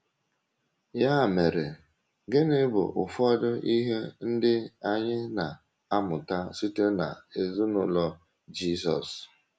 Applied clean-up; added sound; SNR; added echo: none; none; none; none.